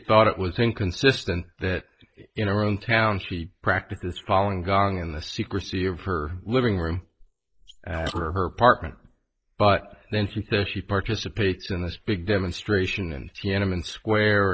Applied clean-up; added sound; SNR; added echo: neural mask model Resemble Enhance denoiser.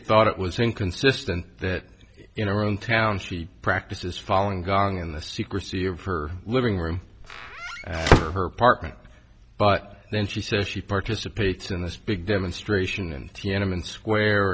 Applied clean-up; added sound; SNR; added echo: none; Squeak / Slam / Wood; -2 dB; none.